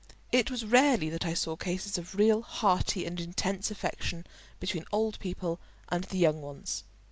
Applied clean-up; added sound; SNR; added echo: none; none; none; none.